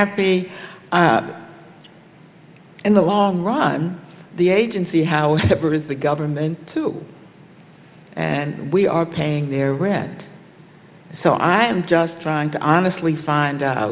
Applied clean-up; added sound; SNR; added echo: none; none; none; none.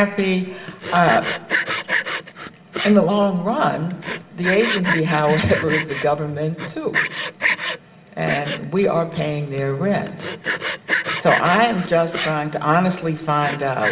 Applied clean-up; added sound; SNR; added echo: none; Sawing; 6 dB; reverberation time 2.9 s.